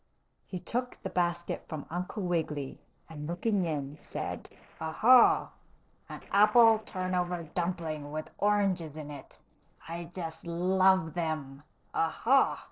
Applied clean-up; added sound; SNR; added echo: neural separator model SepFormer DNS4.